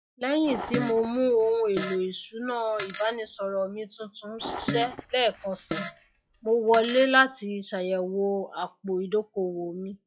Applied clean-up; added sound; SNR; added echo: classical method log-MMSE.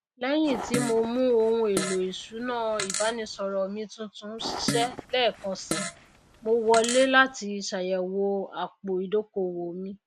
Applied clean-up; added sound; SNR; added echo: none; Fart; 8 dB; none.